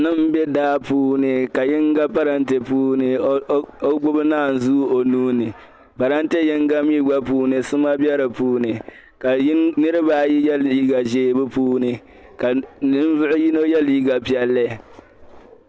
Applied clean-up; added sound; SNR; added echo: none; none; none; none.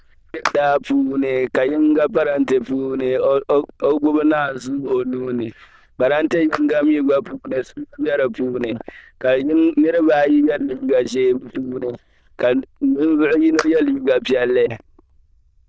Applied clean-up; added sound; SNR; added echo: neural diffusion model UNIVERSE++.